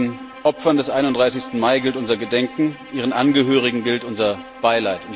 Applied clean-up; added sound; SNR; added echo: none; Bowed string instrument; 17 dB; none.